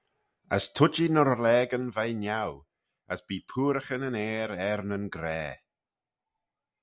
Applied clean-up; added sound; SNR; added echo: none; none; none; none.